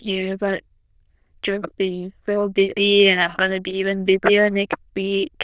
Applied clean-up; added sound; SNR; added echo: neural diffusion model UNIVERSE++.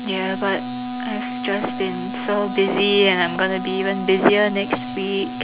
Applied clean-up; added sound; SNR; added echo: none; Wind instrument, woodwind instrument; 7 dB; none.